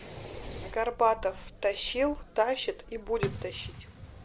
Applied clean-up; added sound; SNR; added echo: none; Fireworks; 11 dB; none.